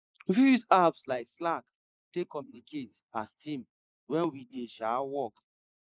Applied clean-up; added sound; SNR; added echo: neural mask model Resemble Enhance denoiser.